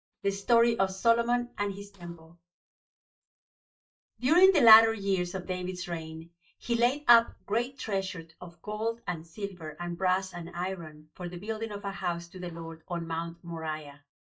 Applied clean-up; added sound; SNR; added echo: neural mask model DeepFilterNet 3.